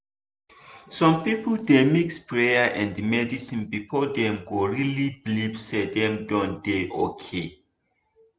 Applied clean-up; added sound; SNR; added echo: none; none; none; none.